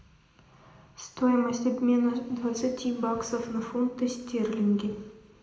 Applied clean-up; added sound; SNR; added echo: none; none; none; reverberation time 0.7 s.